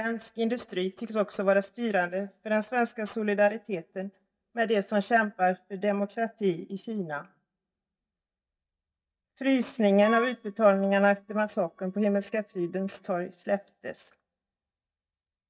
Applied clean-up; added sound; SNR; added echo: neural mask model DeepFilterNet 3.